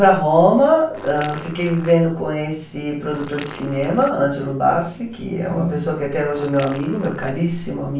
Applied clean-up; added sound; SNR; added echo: none; Fart; 18 dB; reverberation time 0.3 s.